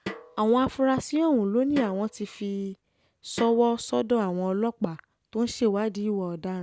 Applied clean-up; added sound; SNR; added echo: none; Snare drum; 17 dB; none.